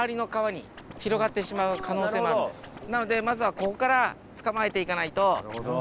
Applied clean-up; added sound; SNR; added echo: none; Scratching (performance technique); 18 dB; none.